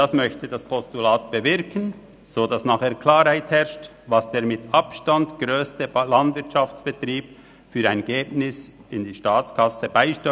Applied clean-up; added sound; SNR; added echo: none; none; none; none.